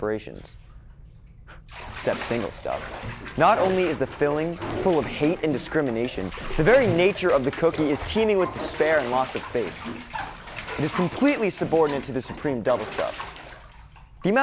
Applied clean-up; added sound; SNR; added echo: none; Bathtub (filling or washing); 10 dB; none.